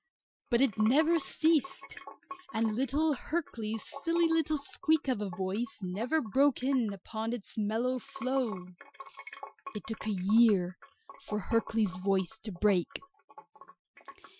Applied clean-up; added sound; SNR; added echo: classical method Wiener filter.